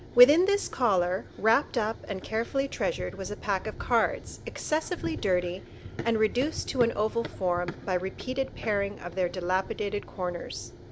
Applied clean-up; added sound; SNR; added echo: none; Run; 14 dB; none.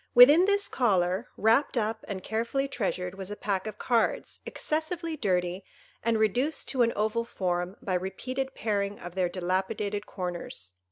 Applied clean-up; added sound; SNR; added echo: none; none; none; none.